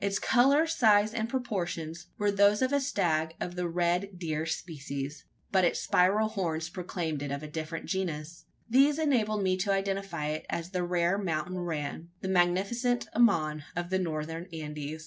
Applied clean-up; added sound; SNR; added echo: none; none; none; none.